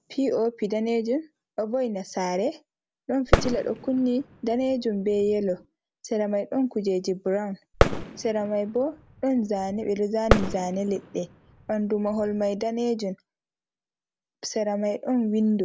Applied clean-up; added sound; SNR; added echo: none; Fireworks; 2 dB; none.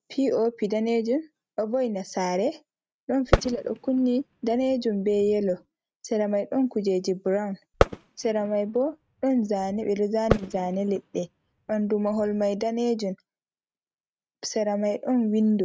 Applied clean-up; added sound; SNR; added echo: neural mask model RNNoise.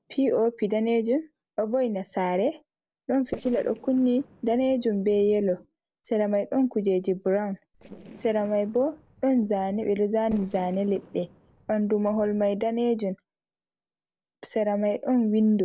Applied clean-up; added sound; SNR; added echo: neural separator model SepFormer DNS4.